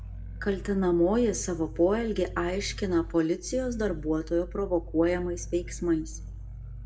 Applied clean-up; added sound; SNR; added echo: none; Growling; 11 dB; reverberation time 0.4 s.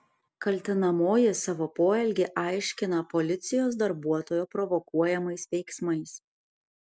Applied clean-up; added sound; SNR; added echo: none; none; none; none.